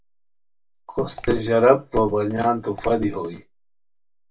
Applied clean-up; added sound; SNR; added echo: none; Drip / Water; 16 dB; reverberation time 0.2 s.